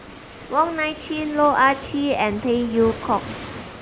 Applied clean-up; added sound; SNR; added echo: none; Waves, surf; 13 dB; none.